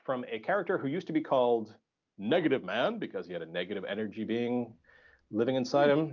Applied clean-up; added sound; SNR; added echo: none; none; none; none.